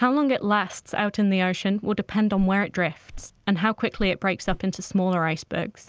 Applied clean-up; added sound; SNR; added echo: none; Walk, footsteps; 15 dB; none.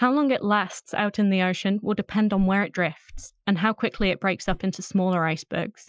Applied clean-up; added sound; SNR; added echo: classical method Wiener filter.